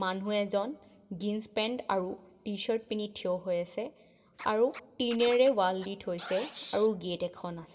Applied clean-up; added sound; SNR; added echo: none; Scratching (performance technique); 16 dB; reverberation time 0.3 s.